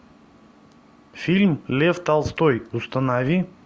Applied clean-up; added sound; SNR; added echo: none; none; none; none.